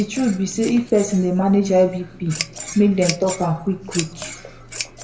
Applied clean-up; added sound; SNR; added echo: none; Scissors; 13 dB; reverberation time 0.7 s.